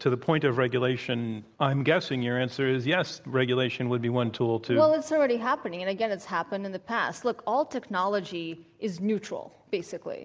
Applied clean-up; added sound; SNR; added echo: none; none; none; none.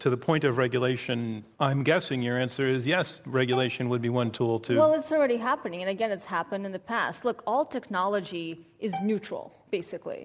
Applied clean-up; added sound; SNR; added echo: none; Bowed string instrument; 15 dB; none.